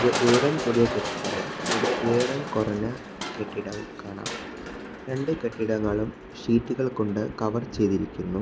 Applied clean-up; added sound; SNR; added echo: none; Crushing; 6 dB; none.